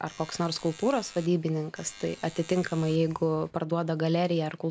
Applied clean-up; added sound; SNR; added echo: none; Alarm; 20 dB; none.